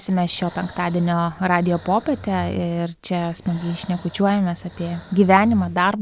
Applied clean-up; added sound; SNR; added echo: none; Breathing; 18 dB; none.